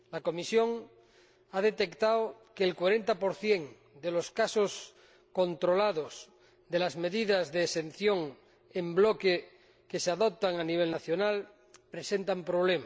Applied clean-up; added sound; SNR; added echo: none; none; none; none.